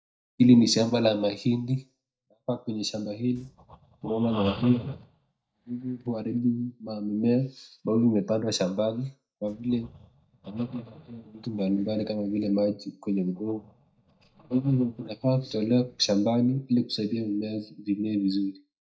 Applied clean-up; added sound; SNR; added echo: neural mask model DeepFilterNet 3.